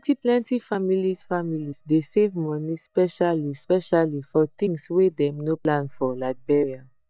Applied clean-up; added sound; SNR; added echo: neural mask model DeepFilterNet 3.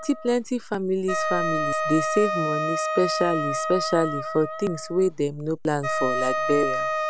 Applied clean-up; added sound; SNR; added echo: none; Wind instrument, woodwind instrument; 2 dB; none.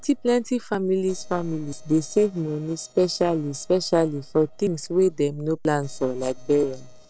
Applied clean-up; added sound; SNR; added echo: neural separator model SepFormer DNS4.